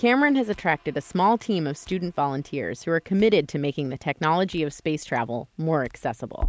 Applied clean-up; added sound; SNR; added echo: none; Crackle; 15 dB; none.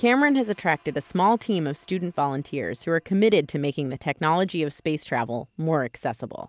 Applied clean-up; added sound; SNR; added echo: none; none; none; none.